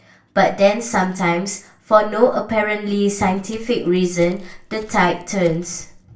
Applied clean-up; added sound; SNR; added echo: none; Walk, footsteps; 19 dB; reverberation time 0.3 s.